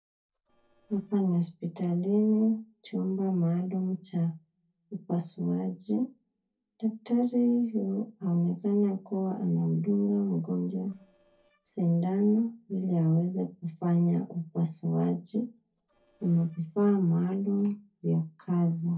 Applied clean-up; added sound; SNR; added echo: neural separator model SepFormer DNS4.